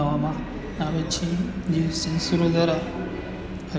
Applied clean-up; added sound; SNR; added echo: none; none; none; none.